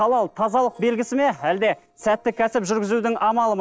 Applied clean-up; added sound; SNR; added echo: neural separator model SepFormer DNS4.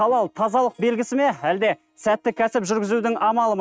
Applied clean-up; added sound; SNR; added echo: neural mask model RNNoise.